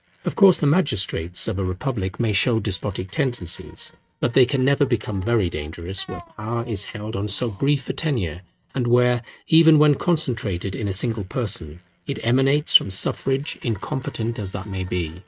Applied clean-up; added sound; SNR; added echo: neural mask model RNNoise.